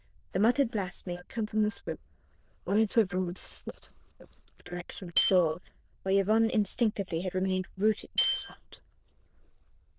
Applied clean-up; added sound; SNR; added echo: neural diffusion model UNIVERSE++.